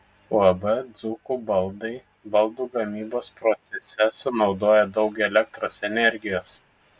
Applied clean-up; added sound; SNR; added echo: none; none; none; none.